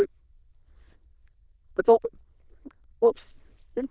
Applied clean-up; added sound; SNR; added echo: neural diffusion model UNIVERSE++.